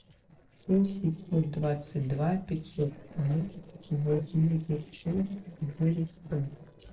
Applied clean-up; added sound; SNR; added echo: neural separator model SepFormer DNS4.